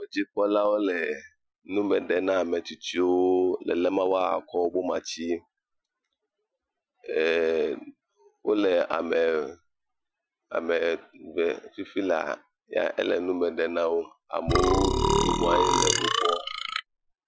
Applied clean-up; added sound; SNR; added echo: classical method Wiener filter.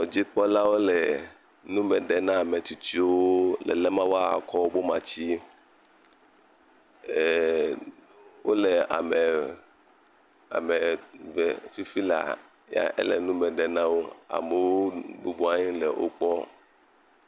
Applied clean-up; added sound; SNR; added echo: none; none; none; none.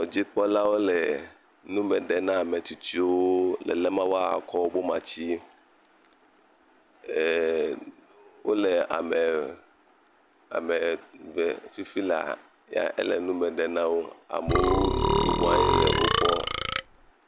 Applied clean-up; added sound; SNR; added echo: none; Burping, eructation; -3 dB; none.